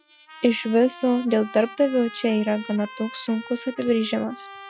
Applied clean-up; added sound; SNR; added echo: classical method log-MMSE.